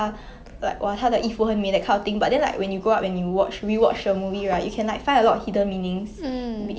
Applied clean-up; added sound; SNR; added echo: none; none; none; none.